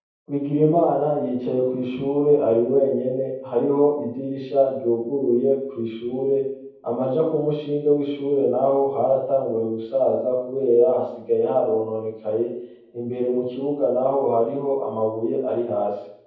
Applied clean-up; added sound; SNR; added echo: none; none; none; reverberation time 0.9 s.